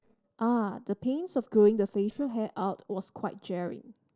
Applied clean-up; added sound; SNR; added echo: neural separator model SepFormer DNS4.